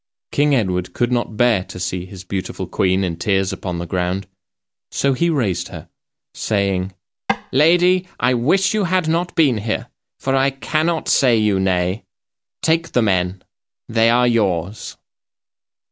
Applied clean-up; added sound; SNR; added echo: none; Tap / Wood; 5 dB; none.